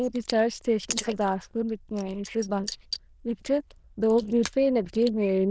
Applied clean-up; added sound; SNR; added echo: neural diffusion model UNIVERSE++.